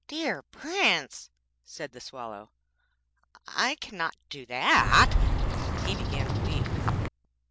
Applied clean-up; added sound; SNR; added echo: none; Bird vocalization, bird call, bird song; -4 dB; none.